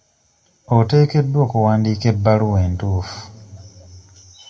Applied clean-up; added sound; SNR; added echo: none; none; none; reverberation time 1.2 s.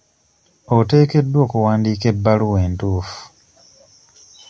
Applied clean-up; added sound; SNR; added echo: none; none; none; none.